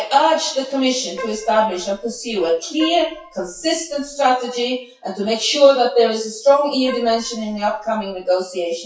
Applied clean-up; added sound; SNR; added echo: classical method WPE with log-MMSE.